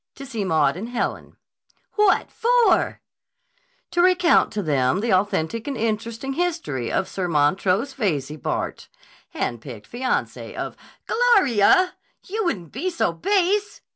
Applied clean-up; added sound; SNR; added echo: none; none; none; none.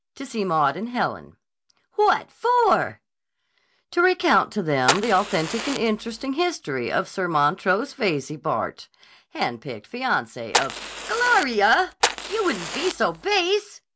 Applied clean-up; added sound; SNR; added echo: none; Fire; 5 dB; none.